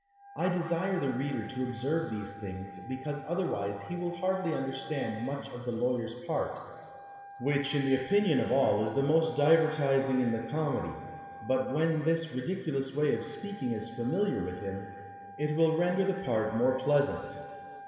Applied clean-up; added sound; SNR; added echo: none; Wind instrument, woodwind instrument; 17 dB; reverberation time 2.2 s.